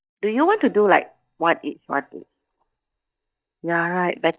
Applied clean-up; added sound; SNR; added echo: neural mask model DeepFilterNet 3.